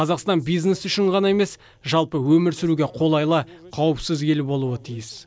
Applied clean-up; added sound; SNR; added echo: none; none; none; none.